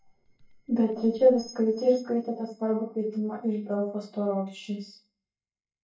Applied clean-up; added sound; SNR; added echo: neural mask model DeepFilterNet 3.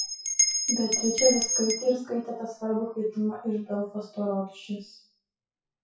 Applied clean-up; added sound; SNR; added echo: classical method WPE with log-MMSE.